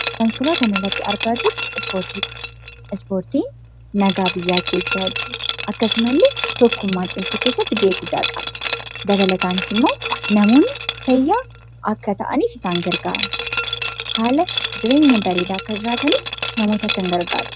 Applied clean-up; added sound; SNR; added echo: none; Liquid; 6 dB; none.